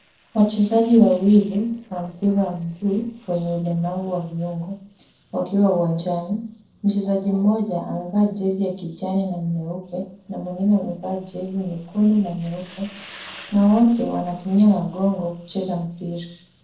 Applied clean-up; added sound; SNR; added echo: neural separator model SepFormer DNS4.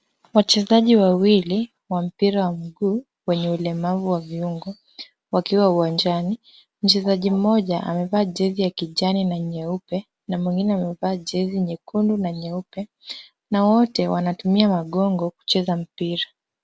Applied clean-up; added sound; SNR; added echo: none; none; none; none.